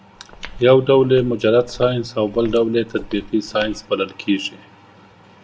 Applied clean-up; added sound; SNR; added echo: none; Walk, footsteps; 19 dB; reverberation time 0.4 s.